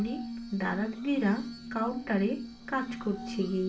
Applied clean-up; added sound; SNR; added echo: none; Glass; 9 dB; reverberation time 0.3 s.